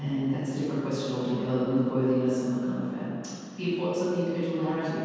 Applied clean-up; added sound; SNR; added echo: none; none; none; reverberation time 2.1 s.